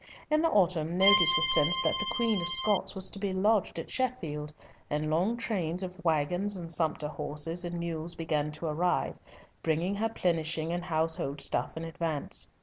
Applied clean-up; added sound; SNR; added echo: none; Accordion; -1 dB; none.